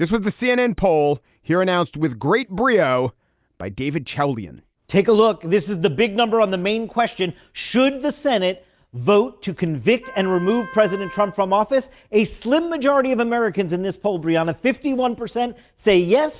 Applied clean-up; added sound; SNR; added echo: none; Wind instrument, woodwind instrument; 18 dB; none.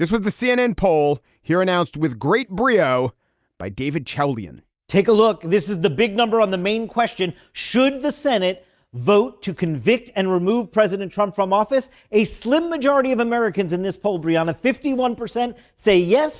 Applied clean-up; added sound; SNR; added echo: neural mask model DeepFilterNet 3.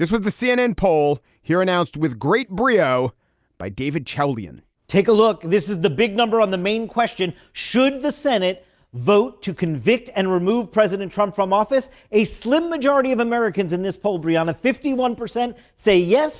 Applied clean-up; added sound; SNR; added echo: none; none; none; none.